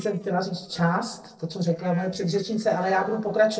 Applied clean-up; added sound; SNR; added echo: neural separator model SepFormer DNS4.